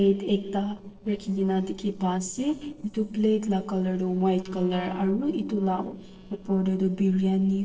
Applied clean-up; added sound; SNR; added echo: neural separator model SepFormer DNS4.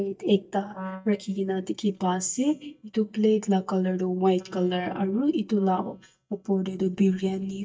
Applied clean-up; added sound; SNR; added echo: neural mask model DeepFilterNet 3.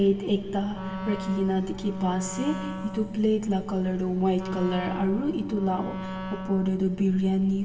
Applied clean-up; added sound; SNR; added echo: none; Wind instrument, woodwind instrument; 10 dB; reverberation time 2.4 s.